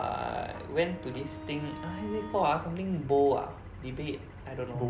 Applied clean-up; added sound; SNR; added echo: none; Wind instrument, woodwind instrument; 16 dB; none.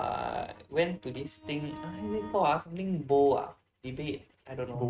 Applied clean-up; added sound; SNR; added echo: neural mask model RNNoise.